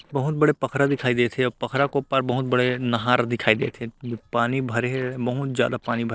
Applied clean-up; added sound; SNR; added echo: neural separator model SepFormer DNS4.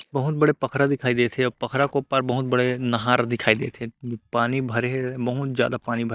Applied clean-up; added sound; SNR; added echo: neural mask model DeepFilterNet 3.